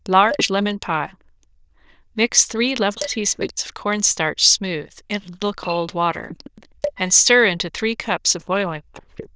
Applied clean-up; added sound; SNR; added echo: neural diffusion model UNIVERSE++.